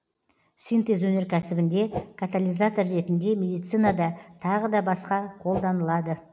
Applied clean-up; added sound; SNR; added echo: none; Whoosh, swoosh, swish; 9 dB; none.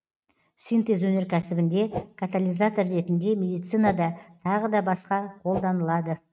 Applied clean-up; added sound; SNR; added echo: neural mask model RNNoise.